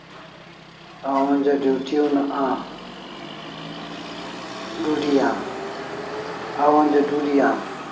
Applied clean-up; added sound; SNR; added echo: none; Motor vehicle (road); 11 dB; reverberation time 0.9 s.